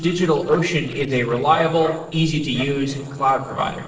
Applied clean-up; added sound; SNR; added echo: neural separator model SepFormer DNS4.